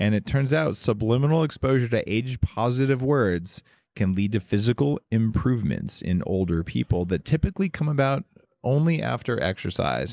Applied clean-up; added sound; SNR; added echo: none; none; none; none.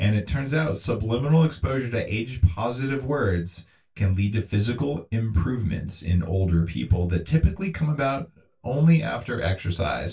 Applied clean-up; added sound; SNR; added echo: none; none; none; reverberation time 0.2 s.